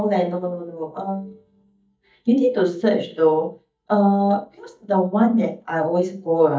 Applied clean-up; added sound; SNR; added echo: neural mask model DeepFilterNet 3.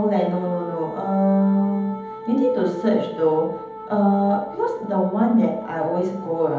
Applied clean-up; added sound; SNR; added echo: none; Wind instrument, woodwind instrument; 15 dB; reverberation time 1.3 s.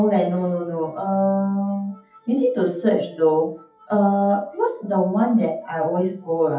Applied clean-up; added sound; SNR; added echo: classical method WPE with log-MMSE.